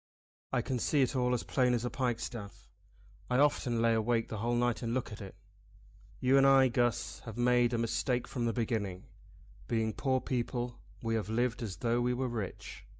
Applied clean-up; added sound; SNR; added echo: neural mask model DeepFilterNet 3.